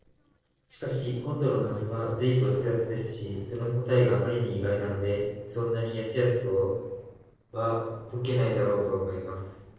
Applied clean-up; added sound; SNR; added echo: neural separator model SepFormer DNS4.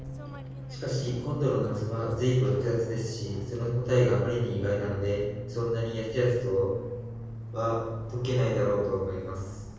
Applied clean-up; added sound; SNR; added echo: none; Fixed-wing aircraft, airplane; 11 dB; reverberation time 1.3 s.